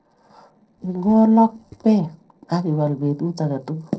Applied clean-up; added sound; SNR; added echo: neural separator model SepFormer DNS4.